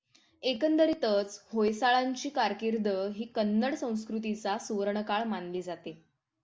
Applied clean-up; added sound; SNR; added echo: none; none; none; none.